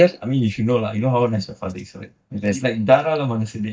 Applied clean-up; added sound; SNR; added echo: neural mask model DeepFilterNet 3.